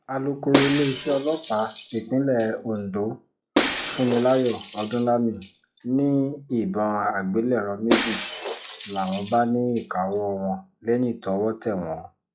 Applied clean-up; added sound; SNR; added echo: classical method log-MMSE.